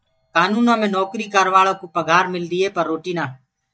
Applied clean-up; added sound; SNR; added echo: neural mask model DeepFilterNet 3.